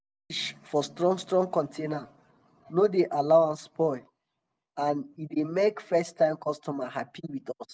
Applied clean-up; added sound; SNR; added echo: none; none; none; none.